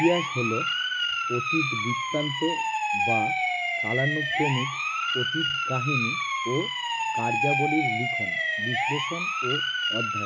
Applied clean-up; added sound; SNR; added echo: none; Siren; -3 dB; none.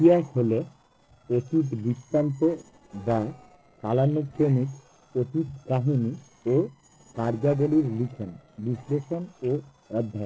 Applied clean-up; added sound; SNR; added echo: neural separator model SepFormer DNS4.